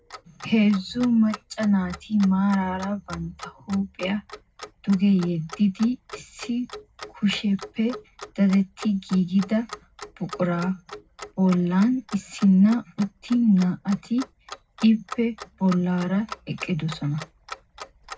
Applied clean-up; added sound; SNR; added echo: none; Clock; 18 dB; reverberation time 0.3 s.